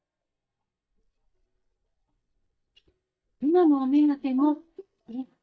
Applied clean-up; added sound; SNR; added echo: neural mask model DeepFilterNet 3.